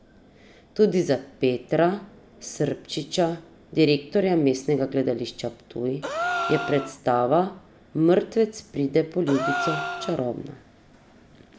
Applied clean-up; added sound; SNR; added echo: none; Gasp; 7 dB; none.